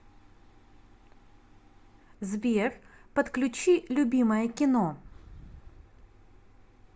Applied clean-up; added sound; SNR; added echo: none; none; none; none.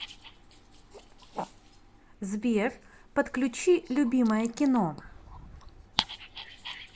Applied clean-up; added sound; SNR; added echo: none; Dog; 12 dB; none.